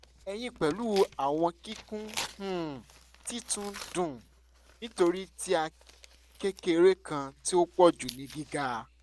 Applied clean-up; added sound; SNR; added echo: none; Tearing; 17 dB; none.